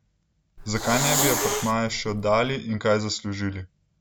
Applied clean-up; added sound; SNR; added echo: none; Hiss; 2 dB; none.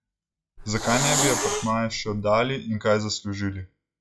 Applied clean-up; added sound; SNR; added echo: classical method log-MMSE.